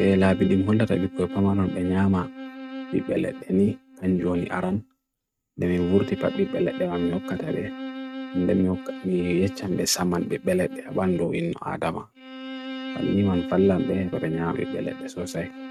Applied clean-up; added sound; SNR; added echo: neural mask model RNNoise.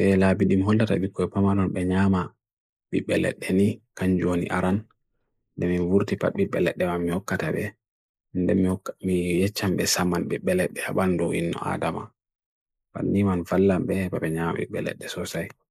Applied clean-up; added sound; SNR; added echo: neural mask model Resemble Enhance denoiser.